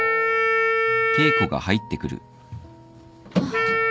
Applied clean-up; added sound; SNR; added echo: none; Wind instrument, woodwind instrument; -5 dB; none.